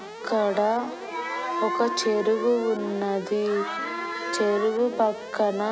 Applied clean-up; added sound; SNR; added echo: none; Alarm; 15 dB; none.